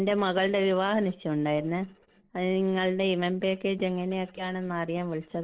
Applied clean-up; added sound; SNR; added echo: neural separator model SepFormer DNS4.